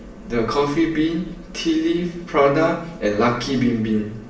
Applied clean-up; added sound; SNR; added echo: none; none; none; reverberation time 0.8 s.